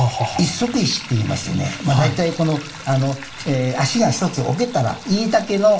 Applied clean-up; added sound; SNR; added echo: none; Sink (filling or washing); 17 dB; reverberation time 0.7 s.